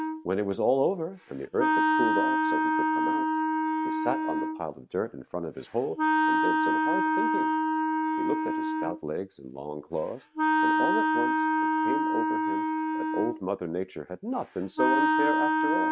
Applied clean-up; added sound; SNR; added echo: neural mask model RNNoise.